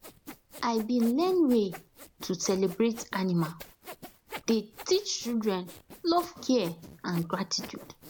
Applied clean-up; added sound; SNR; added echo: none; Sawing; 17 dB; none.